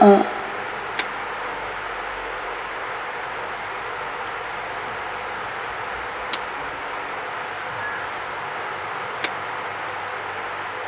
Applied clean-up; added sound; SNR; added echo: none; Motor vehicle (road); 14 dB; none.